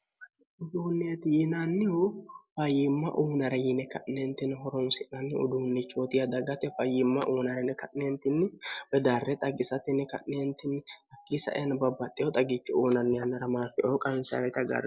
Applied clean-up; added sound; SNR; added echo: none; none; none; none.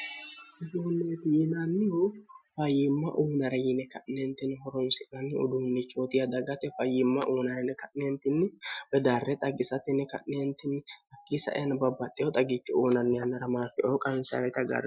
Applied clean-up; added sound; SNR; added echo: classical method Wiener filter.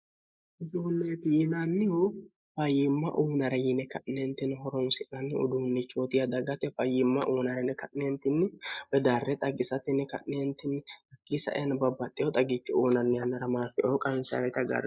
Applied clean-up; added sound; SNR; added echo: neural mask model Resemble Enhance denoiser.